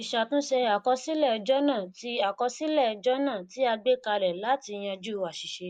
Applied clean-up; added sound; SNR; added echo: neural mask model Resemble Enhance denoiser.